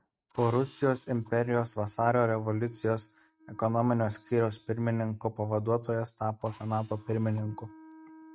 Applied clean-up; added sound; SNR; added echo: neural mask model RNNoise.